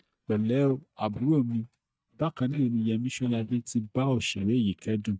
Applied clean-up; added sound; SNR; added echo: neural mask model DeepFilterNet 3.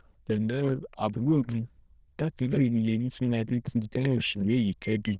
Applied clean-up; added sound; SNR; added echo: neural diffusion model UNIVERSE++.